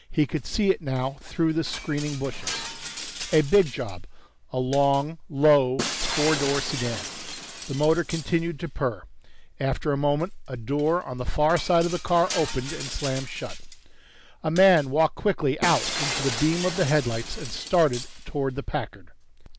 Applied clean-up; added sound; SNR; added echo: none; Shatter; 11 dB; none.